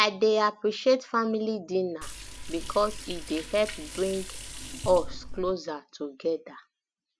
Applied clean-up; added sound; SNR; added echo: none; Liquid; 9 dB; none.